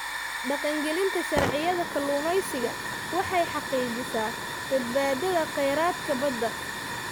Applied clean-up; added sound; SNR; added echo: none; Hiss / Fire; 4 dB; none.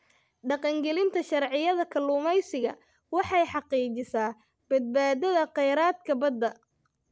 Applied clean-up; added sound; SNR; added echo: none; none; none; none.